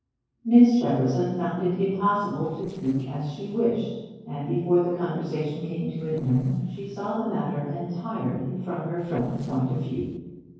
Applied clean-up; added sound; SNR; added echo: neural separator model SepFormer DNS4.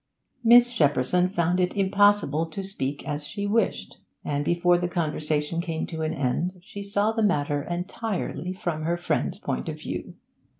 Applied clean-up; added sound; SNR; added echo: none; none; none; none.